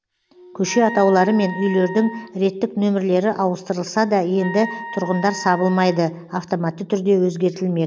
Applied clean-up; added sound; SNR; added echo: none; Wind instrument, woodwind instrument; 15 dB; none.